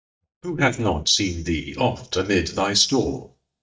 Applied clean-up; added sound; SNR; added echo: neural mask model DeepFilterNet 3.